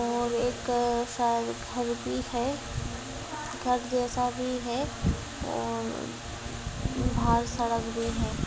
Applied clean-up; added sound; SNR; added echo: none; none; none; none.